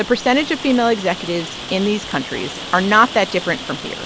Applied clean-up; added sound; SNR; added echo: none; Rain; 12 dB; none.